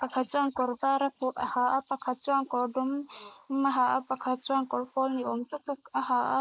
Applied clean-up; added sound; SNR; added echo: neural mask model Resemble Enhance denoiser.